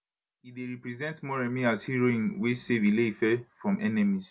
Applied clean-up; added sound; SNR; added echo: none; none; none; none.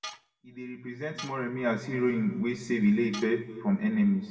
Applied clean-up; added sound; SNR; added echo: none; Tools; 17 dB; reverberation time 1.3 s.